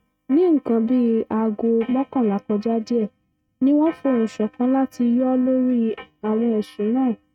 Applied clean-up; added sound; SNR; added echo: neural mask model RNNoise.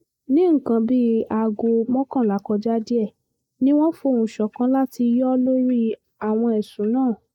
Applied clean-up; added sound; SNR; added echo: neural mask model Resemble Enhance denoiser.